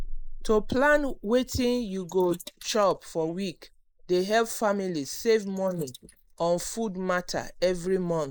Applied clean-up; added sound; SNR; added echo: neural mask model Resemble Enhance denoiser.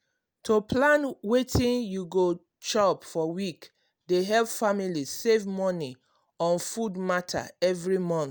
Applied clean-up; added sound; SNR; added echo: none; none; none; none.